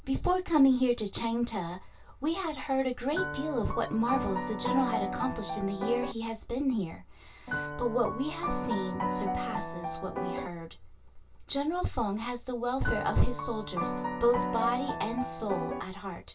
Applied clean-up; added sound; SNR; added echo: none; Piano; 3 dB; reverberation time 0.2 s.